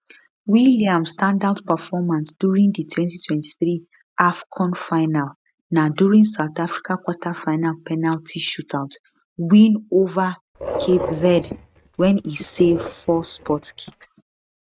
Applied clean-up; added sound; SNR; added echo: neural mask model RNNoise.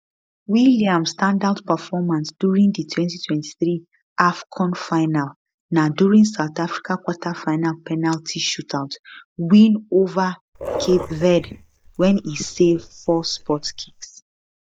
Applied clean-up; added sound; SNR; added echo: neural mask model DeepFilterNet 3.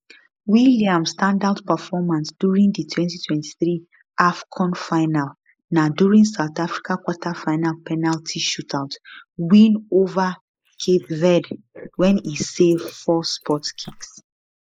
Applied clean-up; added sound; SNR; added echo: neural mask model Resemble Enhance denoiser.